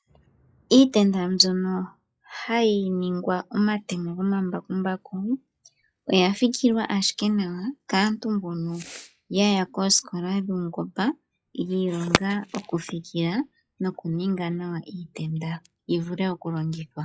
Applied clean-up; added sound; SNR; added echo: classical method log-MMSE.